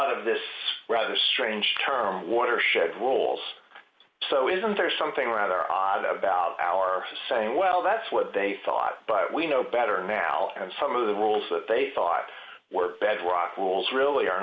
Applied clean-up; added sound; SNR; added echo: none; none; none; none.